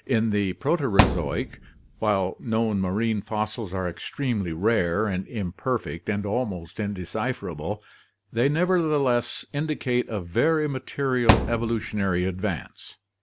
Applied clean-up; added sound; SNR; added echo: none; Thump, thud; 0 dB; none.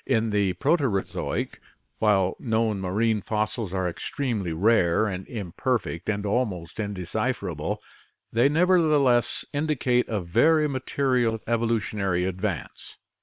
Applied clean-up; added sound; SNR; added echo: neural separator model SepFormer WHAM!.